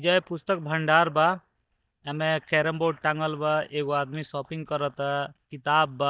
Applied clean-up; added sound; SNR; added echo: neural mask model DeepFilterNet 3.